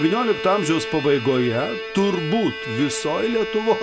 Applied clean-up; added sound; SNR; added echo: none; Bowed string instrument; 8 dB; none.